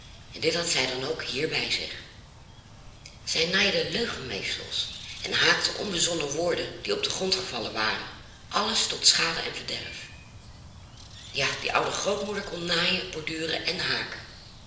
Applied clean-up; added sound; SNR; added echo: none; Bird; 16 dB; reverberation time 0.9 s.